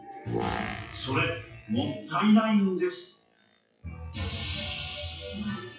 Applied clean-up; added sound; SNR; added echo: classical method WPE with log-MMSE.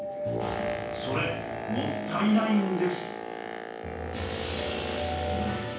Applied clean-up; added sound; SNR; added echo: none; Boat, Water vehicle; 7 dB; reverberation time 0.7 s.